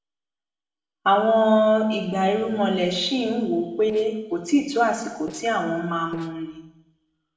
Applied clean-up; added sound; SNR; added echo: neural separator model SepFormer DNS4.